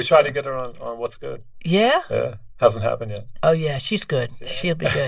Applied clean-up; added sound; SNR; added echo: neural mask model Resemble Enhance denoiser.